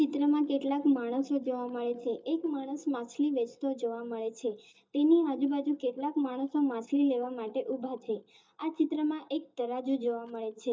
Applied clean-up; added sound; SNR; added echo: neural mask model DeepFilterNet 3.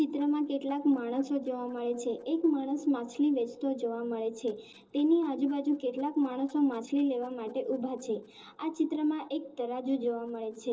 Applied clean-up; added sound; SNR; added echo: neural separator model SepFormer DNS4.